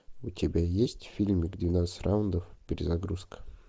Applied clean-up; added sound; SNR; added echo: none; none; none; none.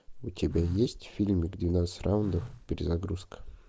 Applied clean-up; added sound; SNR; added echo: none; Telephone; 17 dB; none.